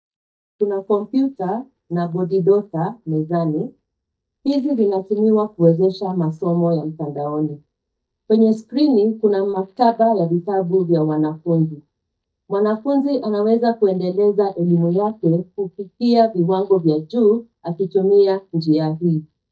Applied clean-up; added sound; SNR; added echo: neural mask model DeepFilterNet 3.